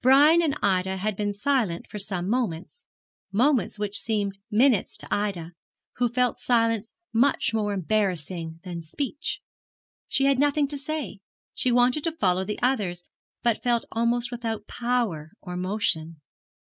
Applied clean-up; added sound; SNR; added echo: none; none; none; none.